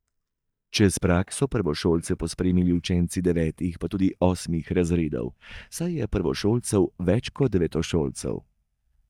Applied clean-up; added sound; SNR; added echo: neural mask model DeepFilterNet 3.